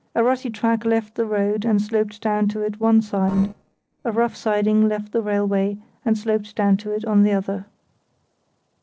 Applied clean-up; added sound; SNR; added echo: neural separator model SepFormer DNS4.